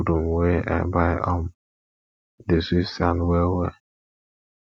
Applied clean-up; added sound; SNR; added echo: none; none; none; none.